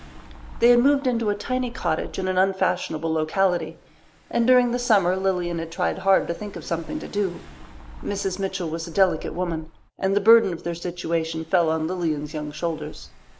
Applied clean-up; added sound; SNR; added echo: none; Engine / Car; 18 dB; none.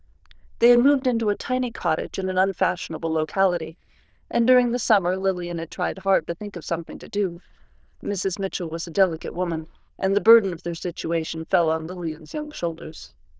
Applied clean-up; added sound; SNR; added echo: neural diffusion model UNIVERSE++.